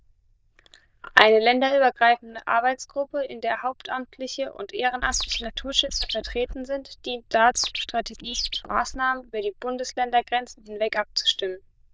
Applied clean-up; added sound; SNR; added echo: neural diffusion model UNIVERSE++.